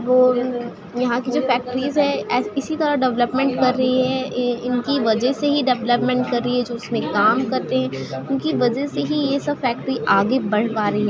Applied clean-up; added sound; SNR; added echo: none; none; none; none.